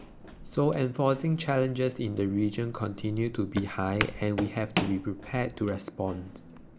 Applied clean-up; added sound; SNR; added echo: none; Walk, footsteps; 10 dB; none.